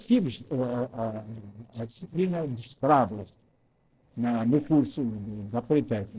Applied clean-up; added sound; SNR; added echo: neural separator model SepFormer DNS4.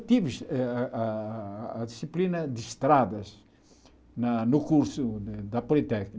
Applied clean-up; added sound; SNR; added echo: none; none; none; none.